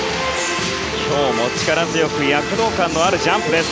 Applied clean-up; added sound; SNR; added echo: none; none; none; none.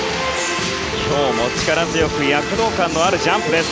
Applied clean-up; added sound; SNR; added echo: none; Tearing; 16 dB; none.